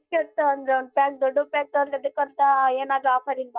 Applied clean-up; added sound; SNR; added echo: neural mask model DeepFilterNet 3.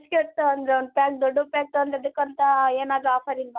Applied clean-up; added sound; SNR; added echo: none; none; none; none.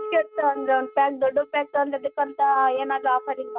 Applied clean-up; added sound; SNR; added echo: neural mask model RNNoise.